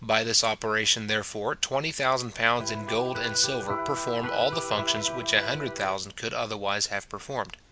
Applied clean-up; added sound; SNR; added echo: none; Electric guitar; 6 dB; none.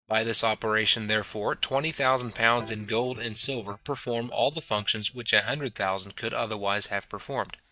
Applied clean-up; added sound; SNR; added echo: neural mask model DeepFilterNet 3.